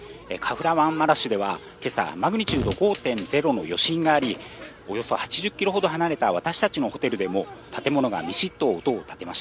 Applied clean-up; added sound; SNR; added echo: none; Fire; 15 dB; none.